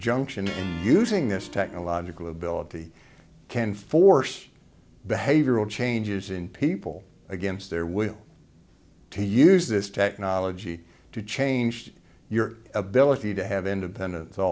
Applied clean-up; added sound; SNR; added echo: none; Electric guitar; 18 dB; none.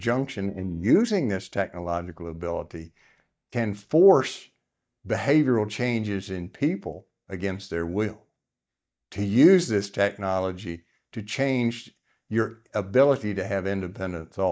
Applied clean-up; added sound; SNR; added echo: neural mask model DeepFilterNet 3.